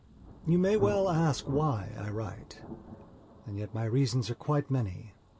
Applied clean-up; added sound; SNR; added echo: none; Thunder; 13 dB; none.